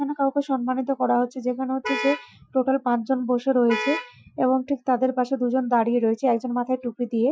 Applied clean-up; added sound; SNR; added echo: classical method Wiener filter.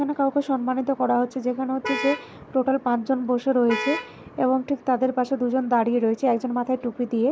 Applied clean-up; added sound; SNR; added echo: none; Vehicle horn, car horn, honking; 8 dB; none.